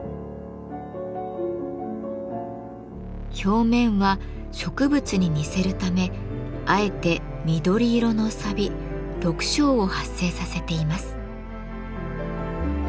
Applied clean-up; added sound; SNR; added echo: none; none; none; none.